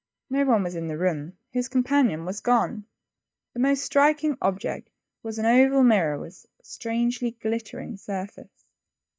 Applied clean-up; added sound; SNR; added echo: neural mask model DeepFilterNet 3.